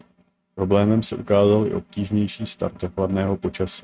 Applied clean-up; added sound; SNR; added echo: neural mask model RNNoise.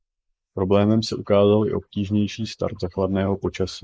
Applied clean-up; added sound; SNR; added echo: neural mask model Resemble Enhance denoiser.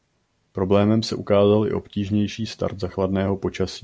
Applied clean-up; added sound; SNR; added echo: none; none; none; none.